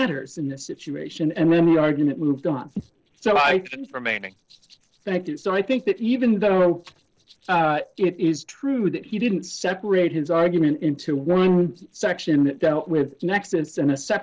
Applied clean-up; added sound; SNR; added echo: neural separator model SepFormer DNS4.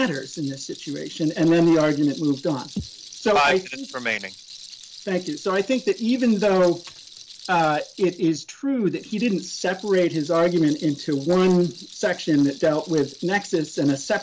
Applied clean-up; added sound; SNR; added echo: none; Rattle; 20 dB; none.